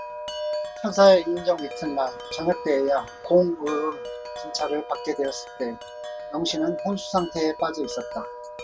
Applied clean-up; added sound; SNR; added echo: none; Wind chime; 11 dB; none.